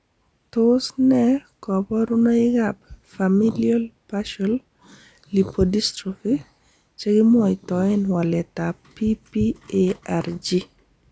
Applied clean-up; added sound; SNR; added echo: none; none; none; none.